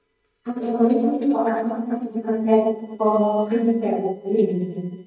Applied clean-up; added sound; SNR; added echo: neural mask model DeepFilterNet 3.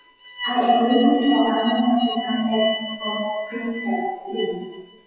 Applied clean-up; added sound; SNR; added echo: classical method WPE with log-MMSE.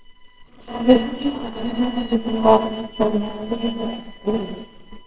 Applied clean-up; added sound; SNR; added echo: neural separator model SepFormer WHAMR!.